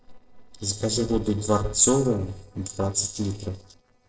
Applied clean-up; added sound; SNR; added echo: neural separator model SepFormer DNS4.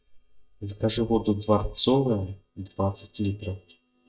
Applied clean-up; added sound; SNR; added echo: neural mask model DeepFilterNet 3.